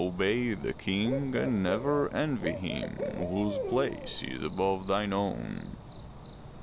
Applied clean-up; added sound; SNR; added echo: none; Cricket / Bird; 8 dB; none.